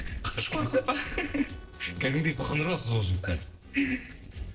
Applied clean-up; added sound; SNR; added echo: neural separator model SepFormer DNS4.